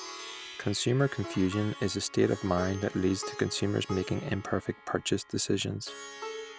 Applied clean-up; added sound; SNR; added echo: none; Plucked string instrument; 13 dB; none.